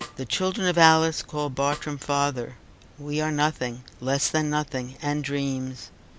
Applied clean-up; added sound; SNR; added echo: none; Snare drum; 20 dB; none.